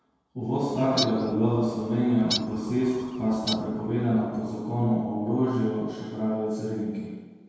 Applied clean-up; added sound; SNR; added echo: none; Bird; 10 dB; reverberation time 1.2 s.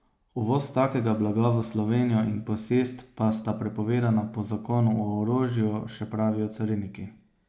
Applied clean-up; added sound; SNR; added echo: none; none; none; none.